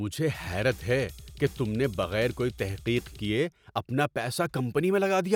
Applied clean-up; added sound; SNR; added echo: none; Drum kit; 17 dB; none.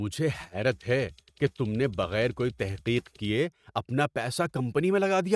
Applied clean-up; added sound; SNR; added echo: neural mask model RNNoise.